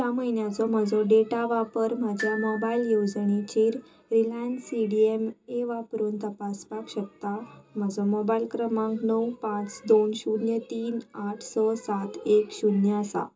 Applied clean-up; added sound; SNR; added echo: none; Glockenspiel; 15 dB; reverberation time 0.2 s.